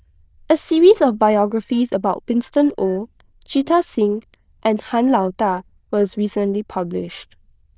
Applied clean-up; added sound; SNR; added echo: neural diffusion model UNIVERSE++.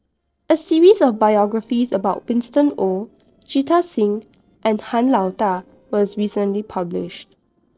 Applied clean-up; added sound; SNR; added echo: neural separator model SepFormer DNS4.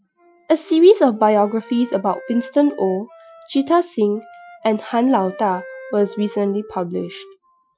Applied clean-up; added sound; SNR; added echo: classical method Wiener filter.